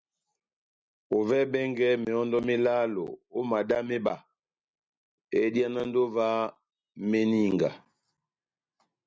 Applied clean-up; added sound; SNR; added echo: none; none; none; none.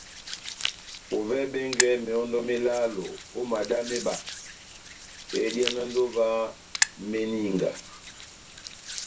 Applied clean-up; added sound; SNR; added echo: none; Hands; 6 dB; reverberation time 0.2 s.